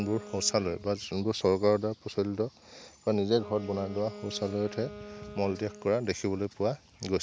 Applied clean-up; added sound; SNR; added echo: none; Wind instrument, woodwind instrument; 17 dB; none.